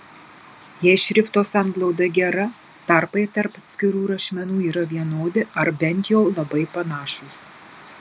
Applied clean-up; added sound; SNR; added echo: none; none; none; none.